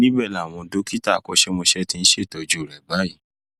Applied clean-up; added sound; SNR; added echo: none; none; none; none.